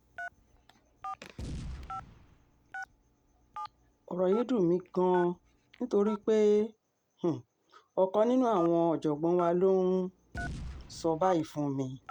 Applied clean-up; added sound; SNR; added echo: none; Boom + Telephone; 15 dB; none.